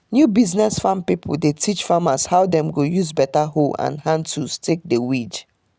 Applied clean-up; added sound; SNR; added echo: none; none; none; none.